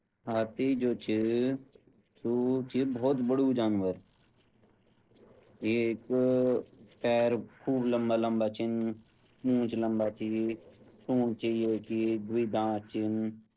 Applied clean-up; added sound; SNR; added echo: neural separator model SepFormer DNS4.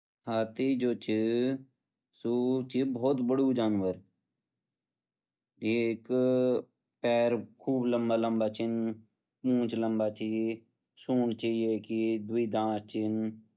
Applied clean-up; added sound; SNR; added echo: none; none; none; none.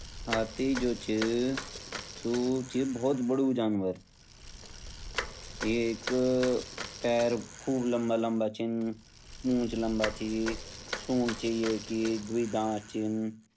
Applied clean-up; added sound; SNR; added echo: none; Bicycle; 11 dB; none.